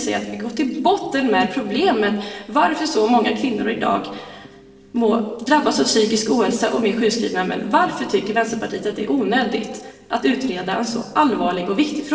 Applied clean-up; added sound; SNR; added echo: neural separator model SepFormer DNS4.